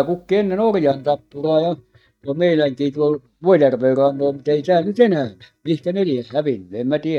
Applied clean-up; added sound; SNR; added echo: neural mask model DeepFilterNet 3.